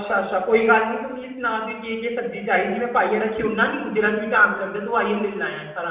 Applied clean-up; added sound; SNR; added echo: none; none; none; reverberation time 0.8 s.